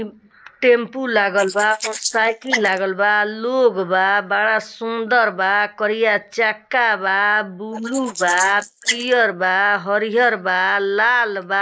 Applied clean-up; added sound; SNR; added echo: neural mask model Resemble Enhance denoiser.